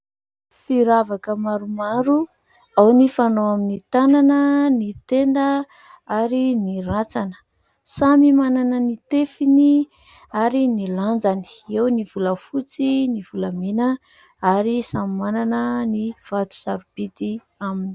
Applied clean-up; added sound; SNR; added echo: none; none; none; none.